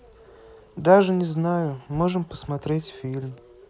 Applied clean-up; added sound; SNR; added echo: none; none; none; none.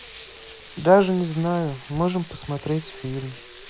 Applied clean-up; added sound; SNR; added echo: none; Frying (food); 20 dB; none.